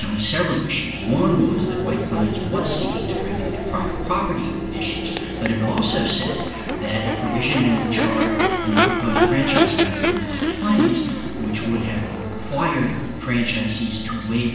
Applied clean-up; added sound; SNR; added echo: none; Crowd / Race car, auto racing / Accelerating, revving, vroom; 2 dB; reverberation time 1.1 s.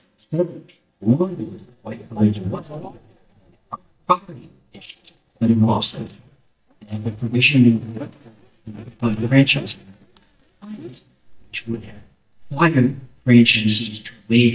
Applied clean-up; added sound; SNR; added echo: neural mask model DeepFilterNet 3.